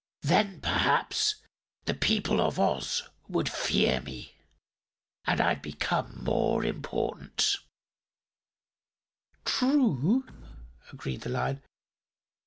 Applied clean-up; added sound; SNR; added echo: none; Door / Wood; 20 dB; none.